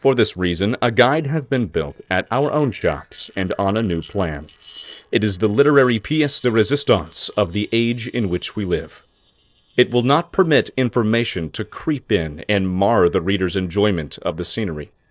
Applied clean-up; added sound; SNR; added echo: neural separator model SepFormer DNS4.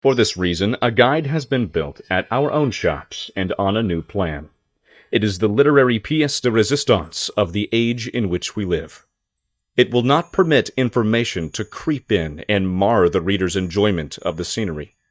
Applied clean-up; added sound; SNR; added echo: neural mask model DeepFilterNet 3.